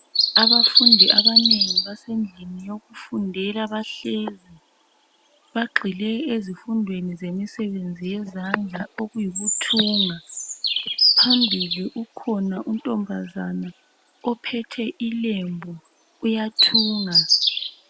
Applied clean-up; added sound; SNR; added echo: none; Bird vocalization, bird call, bird song; -3 dB; none.